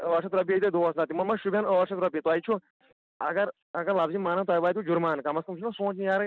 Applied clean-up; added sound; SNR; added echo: none; none; none; none.